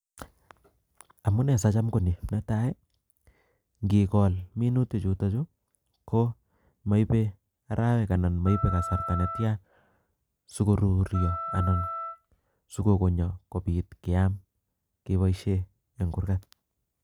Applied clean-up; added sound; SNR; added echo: none; Wind instrument, woodwind instrument; 9 dB; none.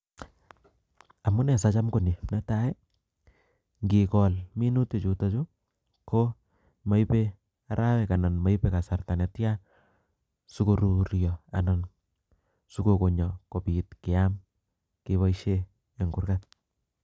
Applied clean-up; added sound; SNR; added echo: none; none; none; none.